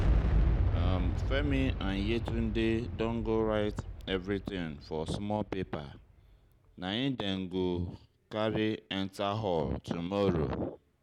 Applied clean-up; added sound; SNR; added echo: none; Boom; 1 dB; none.